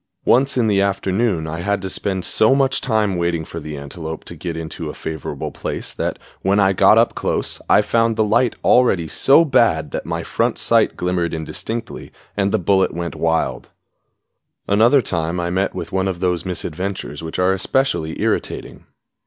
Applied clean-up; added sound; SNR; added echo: none; none; none; none.